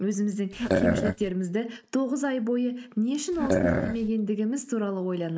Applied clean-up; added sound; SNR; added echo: neural mask model RNNoise.